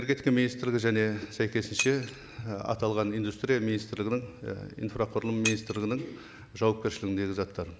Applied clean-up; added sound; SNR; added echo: none; Shatter; 13 dB; none.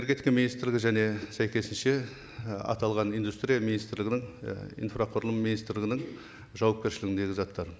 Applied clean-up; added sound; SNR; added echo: none; none; none; none.